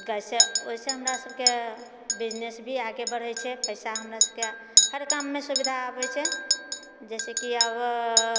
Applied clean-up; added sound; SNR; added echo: none; Chink, clink; -3 dB; none.